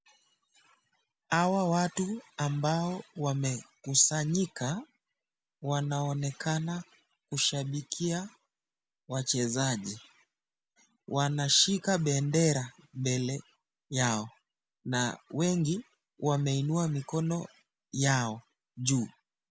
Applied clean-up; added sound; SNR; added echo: none; none; none; none.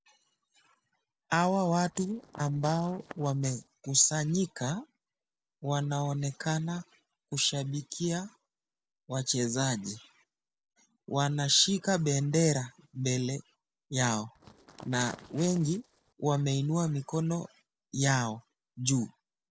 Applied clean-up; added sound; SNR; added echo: neural separator model SepFormer DNS4.